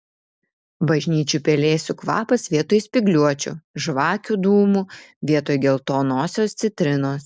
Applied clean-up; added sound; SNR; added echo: none; none; none; none.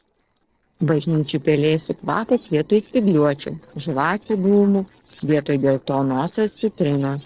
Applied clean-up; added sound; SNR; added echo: neural separator model SepFormer DNS4.